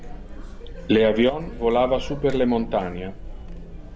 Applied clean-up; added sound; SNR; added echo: none; Chatter; 10 dB; none.